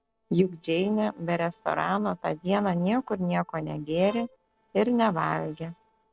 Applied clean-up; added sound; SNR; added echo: neural separator model SepFormer DNS4.